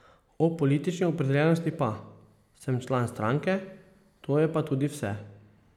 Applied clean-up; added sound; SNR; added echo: none; none; none; none.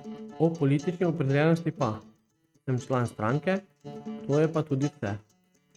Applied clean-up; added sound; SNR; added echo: neural mask model RNNoise.